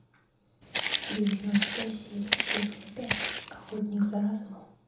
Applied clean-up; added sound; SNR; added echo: none; Walk, footsteps; -2 dB; reverberation time 1.0 s.